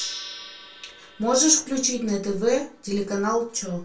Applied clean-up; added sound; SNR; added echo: none; Gong; 16 dB; reverberation time 0.2 s.